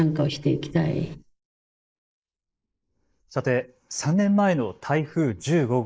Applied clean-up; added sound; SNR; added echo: neural mask model Resemble Enhance denoiser.